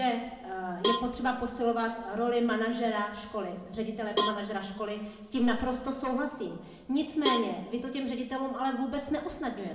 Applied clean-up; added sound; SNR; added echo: none; Cowbell; 5 dB; reverberation time 0.7 s.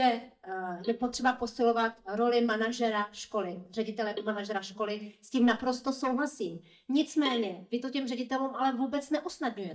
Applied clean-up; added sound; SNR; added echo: neural mask model DeepFilterNet 3.